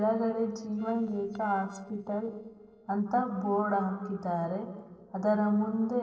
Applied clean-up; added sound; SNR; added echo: neural separator model SepFormer DNS4.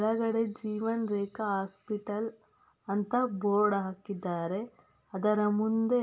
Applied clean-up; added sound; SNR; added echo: none; none; none; none.